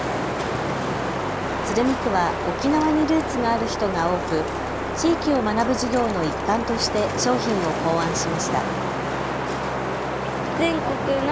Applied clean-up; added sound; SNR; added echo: none; Wind; 2 dB; none.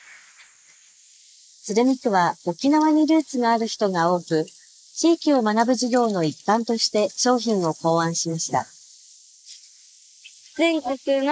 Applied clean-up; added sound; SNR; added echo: neural mask model Resemble Enhance denoiser.